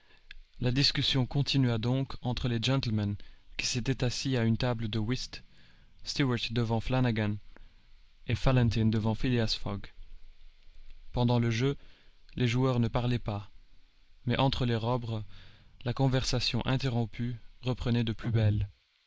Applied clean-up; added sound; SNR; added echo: neural mask model Resemble Enhance denoiser.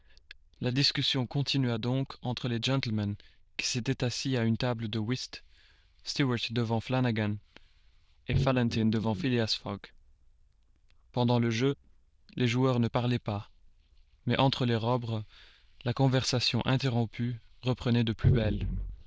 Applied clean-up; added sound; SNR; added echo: neural diffusion model UNIVERSE++.